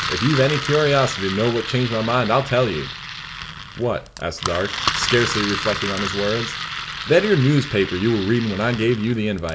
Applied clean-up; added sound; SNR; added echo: none; Engine; 7 dB; none.